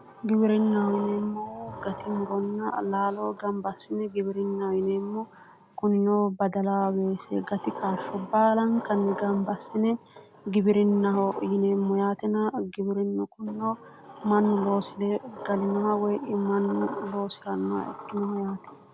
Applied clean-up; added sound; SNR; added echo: none; Sliding door; 14 dB; none.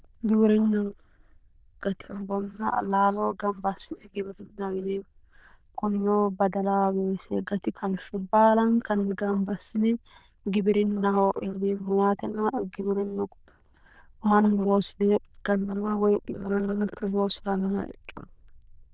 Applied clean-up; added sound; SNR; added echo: neural diffusion model UNIVERSE++.